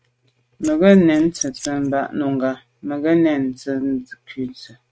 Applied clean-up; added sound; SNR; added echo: neural mask model RNNoise.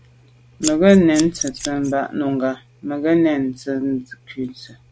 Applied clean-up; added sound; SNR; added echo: none; Scissors; 10 dB; none.